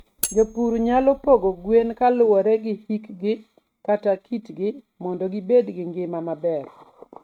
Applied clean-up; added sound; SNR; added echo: neural mask model RNNoise.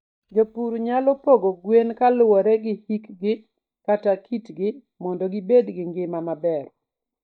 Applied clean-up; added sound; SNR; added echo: neural mask model DeepFilterNet 3.